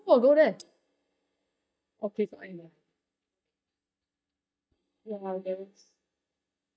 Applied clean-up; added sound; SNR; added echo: neural mask model DeepFilterNet 3.